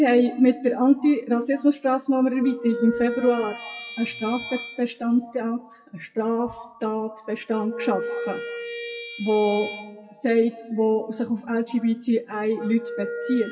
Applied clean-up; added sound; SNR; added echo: classical method WPE with log-MMSE.